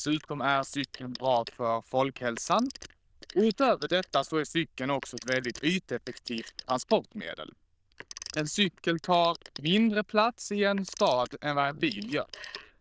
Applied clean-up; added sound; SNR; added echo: neural diffusion model UNIVERSE++.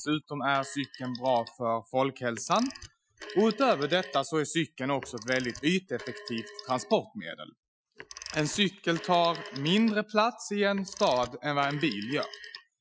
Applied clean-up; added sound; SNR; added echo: classical method Wiener filter.